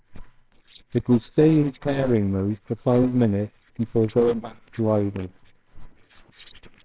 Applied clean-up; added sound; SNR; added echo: neural separator model SepFormer WHAMR!.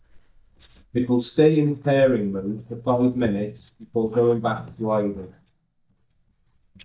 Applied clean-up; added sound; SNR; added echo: neural mask model DeepFilterNet 3.